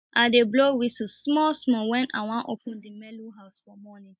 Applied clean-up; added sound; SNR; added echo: neural mask model Resemble Enhance denoiser.